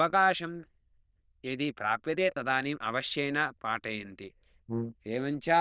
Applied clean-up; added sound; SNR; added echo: neural diffusion model UNIVERSE++.